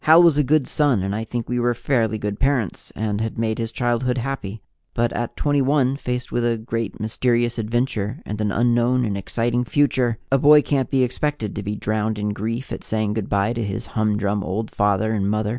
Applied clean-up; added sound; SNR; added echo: none; none; none; none.